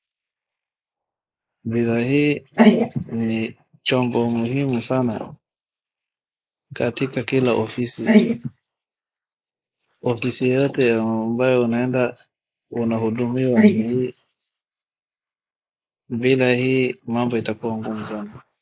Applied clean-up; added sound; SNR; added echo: neural mask model Resemble Enhance denoiser.